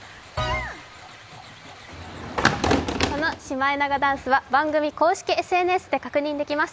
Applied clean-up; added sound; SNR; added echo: none; none; none; none.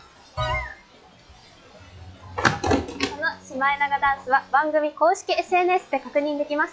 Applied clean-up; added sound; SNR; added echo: classical method log-MMSE.